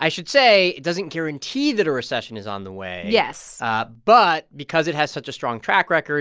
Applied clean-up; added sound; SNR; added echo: none; none; none; none.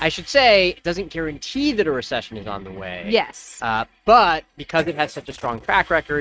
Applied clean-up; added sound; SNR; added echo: neural mask model RNNoise.